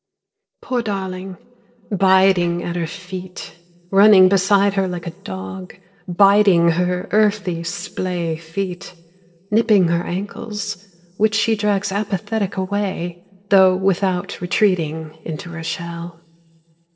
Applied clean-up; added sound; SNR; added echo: neural separator model SepFormer DNS4.